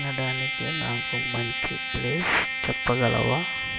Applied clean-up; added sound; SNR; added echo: none; Trumpet; 1 dB; none.